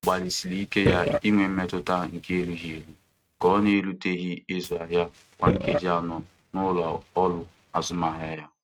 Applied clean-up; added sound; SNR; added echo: neural mask model RNNoise.